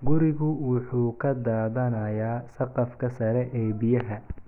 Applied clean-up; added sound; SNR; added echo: none; none; none; none.